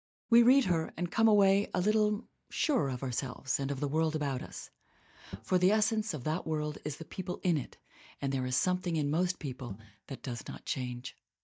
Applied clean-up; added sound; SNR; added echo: neural mask model DeepFilterNet 3.